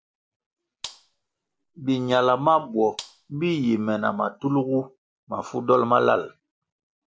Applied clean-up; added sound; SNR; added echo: none; Gunshot, gunfire; 19 dB; none.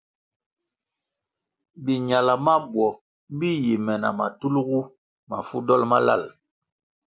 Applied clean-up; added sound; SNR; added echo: none; none; none; none.